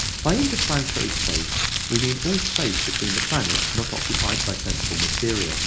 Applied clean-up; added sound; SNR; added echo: none; Crumpling, crinkling; -3 dB; reverberation time 0.4 s.